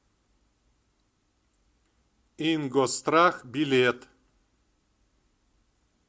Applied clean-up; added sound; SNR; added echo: none; none; none; none.